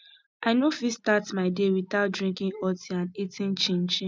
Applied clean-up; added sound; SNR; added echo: none; none; none; none.